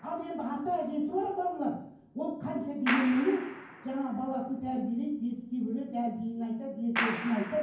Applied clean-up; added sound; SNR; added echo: none; Clapping; 9 dB; reverberation time 0.9 s.